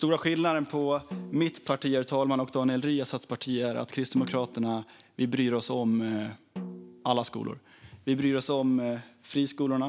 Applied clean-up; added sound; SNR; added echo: none; Snare drum; 17 dB; none.